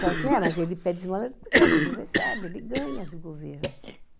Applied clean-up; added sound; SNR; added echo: none; Cough; -4 dB; none.